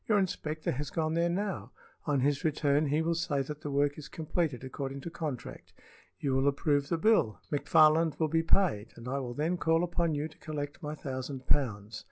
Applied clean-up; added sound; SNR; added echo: none; none; none; none.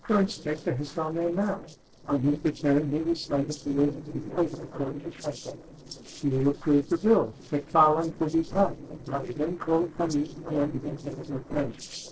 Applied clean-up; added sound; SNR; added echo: neural separator model SepFormer DNS4.